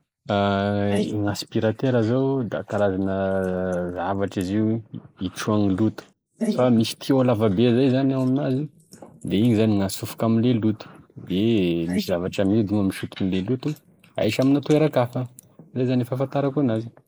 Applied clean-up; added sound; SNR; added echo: neural mask model Resemble Enhance denoiser.